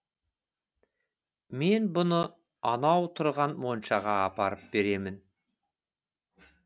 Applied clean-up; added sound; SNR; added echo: none; none; none; none.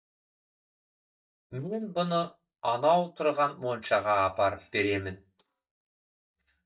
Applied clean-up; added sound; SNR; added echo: neural mask model DeepFilterNet 3.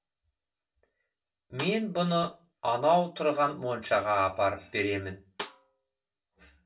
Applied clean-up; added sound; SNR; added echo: none; Snare drum; 16 dB; reverberation time 0.2 s.